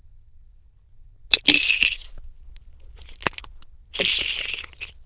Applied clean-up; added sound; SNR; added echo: neural diffusion model UNIVERSE++.